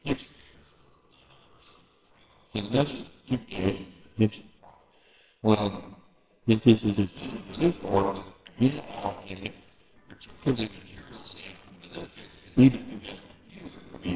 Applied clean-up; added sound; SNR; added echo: neural separator model SepFormer WHAMR!.